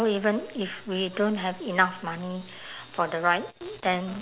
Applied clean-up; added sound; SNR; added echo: none; none; none; none.